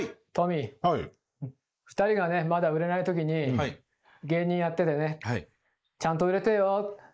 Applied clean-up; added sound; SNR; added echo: neural mask model Resemble Enhance denoiser.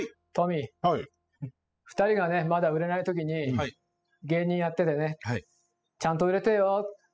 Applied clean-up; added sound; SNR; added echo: classical method spectral subtraction.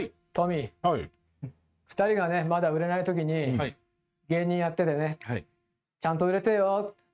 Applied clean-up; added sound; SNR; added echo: neural mask model RNNoise.